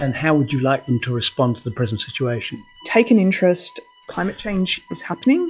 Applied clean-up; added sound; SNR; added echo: classical method log-MMSE.